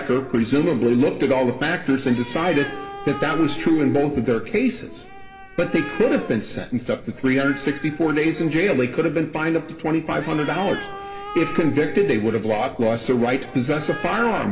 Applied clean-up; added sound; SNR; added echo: none; Animal; 14 dB; reverberation time 2.0 s.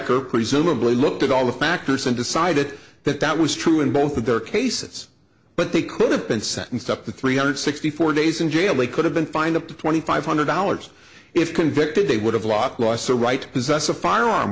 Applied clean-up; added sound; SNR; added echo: none; none; none; none.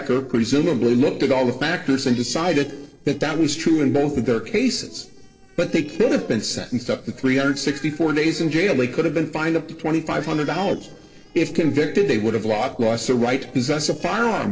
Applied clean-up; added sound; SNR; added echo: neural separator model SepFormer DNS4.